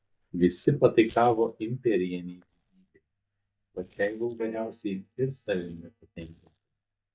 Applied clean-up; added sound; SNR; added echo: neural mask model DeepFilterNet 3.